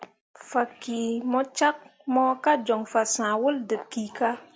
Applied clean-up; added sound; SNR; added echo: none; none; none; none.